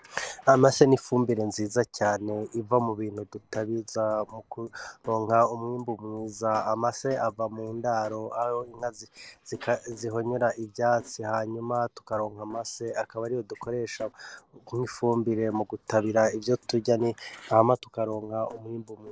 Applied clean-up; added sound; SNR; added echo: neural separator model SepFormer DNS4.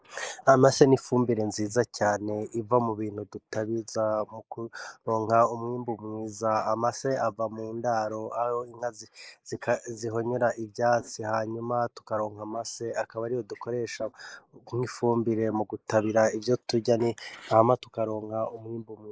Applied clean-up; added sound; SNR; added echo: neural mask model Resemble Enhance denoiser.